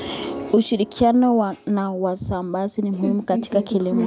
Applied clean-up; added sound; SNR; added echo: none; none; none; none.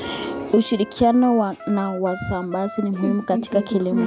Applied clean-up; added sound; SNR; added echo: none; Trumpet; 18 dB; none.